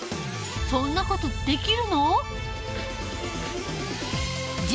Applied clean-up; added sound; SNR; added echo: none; Alarm; 20 dB; none.